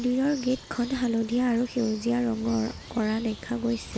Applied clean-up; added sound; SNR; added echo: none; Bird; 17 dB; none.